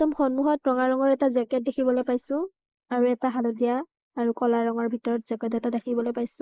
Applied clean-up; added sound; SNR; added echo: neural mask model Resemble Enhance denoiser.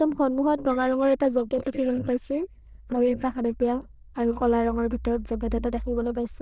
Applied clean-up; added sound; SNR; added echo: neural diffusion model UNIVERSE++.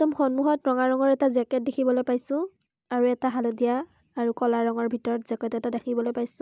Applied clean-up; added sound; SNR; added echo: none; none; none; none.